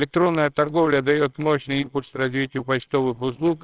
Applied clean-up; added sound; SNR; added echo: neural separator model SepFormer WHAMR!.